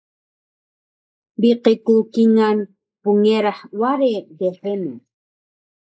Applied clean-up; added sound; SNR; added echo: neural mask model Resemble Enhance denoiser.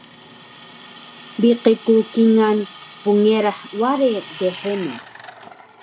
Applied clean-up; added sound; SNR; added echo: none; Drill; 17 dB; none.